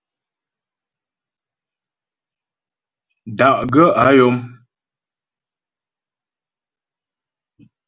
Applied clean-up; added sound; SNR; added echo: none; none; none; none.